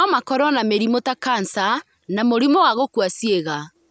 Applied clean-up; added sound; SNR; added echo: none; none; none; none.